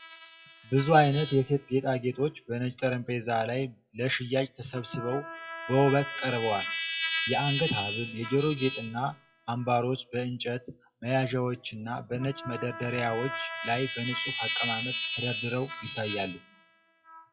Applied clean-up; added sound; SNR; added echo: classical method WPE with log-MMSE.